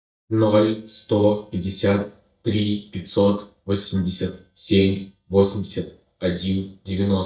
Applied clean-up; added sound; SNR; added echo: neural mask model DeepFilterNet 3.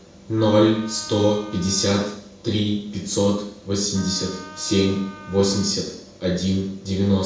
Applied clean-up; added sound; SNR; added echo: none; Wind instrument, woodwind instrument; 20 dB; reverberation time 0.6 s.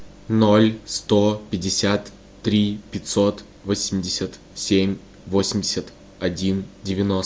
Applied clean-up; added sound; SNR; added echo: none; none; none; none.